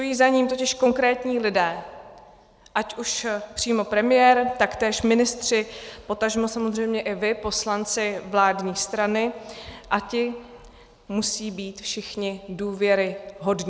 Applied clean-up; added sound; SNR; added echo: none; none; none; none.